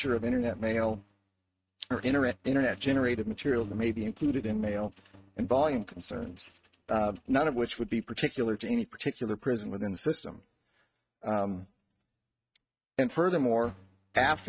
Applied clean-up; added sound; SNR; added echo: neural mask model RNNoise.